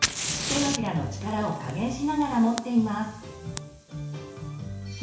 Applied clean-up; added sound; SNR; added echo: none; Fire; 7 dB; reverberation time 0.6 s.